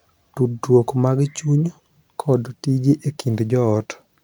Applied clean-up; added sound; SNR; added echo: none; none; none; none.